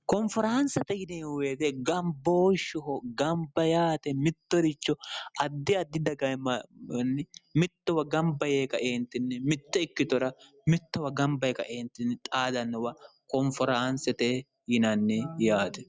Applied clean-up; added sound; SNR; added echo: none; none; none; none.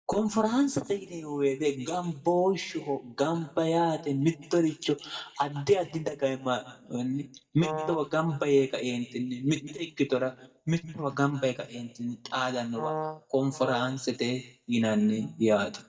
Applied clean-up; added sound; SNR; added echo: neural mask model DeepFilterNet 3.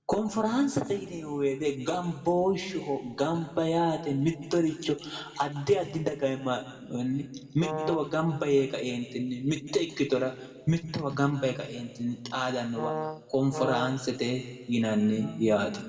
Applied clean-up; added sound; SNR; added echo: none; Brass instrument; 6 dB; reverberation time 1.5 s.